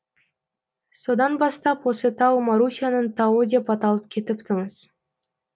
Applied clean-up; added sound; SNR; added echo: none; none; none; none.